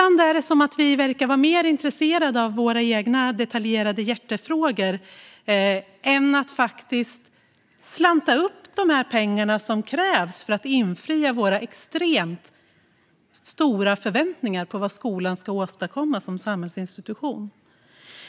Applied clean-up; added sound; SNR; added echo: none; none; none; none.